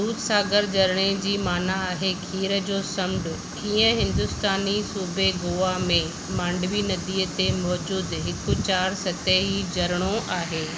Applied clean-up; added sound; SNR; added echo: none; none; none; none.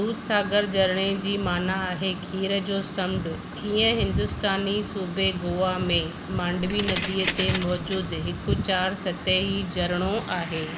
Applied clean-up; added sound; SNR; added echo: none; Keys jangling; -2 dB; none.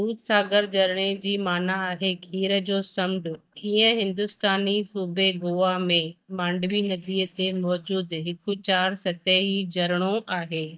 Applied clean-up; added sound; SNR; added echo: neural mask model DeepFilterNet 3.